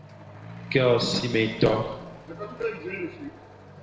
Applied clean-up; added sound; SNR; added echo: none; Accelerating, revving, vroom / Truck; 15 dB; reverberation time 1.0 s.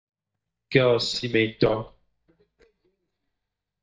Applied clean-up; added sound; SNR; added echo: neural mask model DeepFilterNet 3.